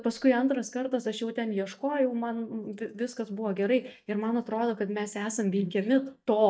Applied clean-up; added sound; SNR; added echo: neural mask model DeepFilterNet 3.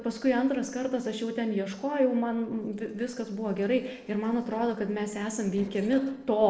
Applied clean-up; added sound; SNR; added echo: neural separator model SepFormer DNS4.